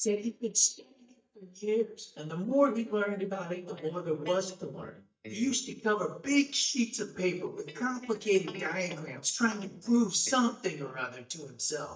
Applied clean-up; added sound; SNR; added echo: neural mask model DeepFilterNet 3.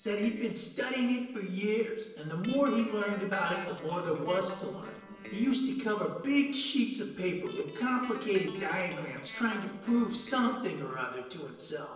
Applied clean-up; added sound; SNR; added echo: neural separator model SepFormer DNS4.